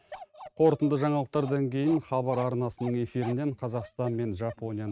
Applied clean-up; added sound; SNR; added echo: neural mask model RNNoise.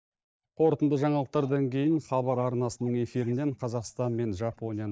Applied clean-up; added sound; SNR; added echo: neural mask model DeepFilterNet 3.